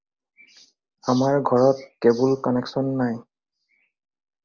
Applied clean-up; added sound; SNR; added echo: none; none; none; none.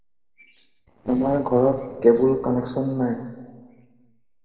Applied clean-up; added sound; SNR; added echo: neural separator model SepFormer DNS4.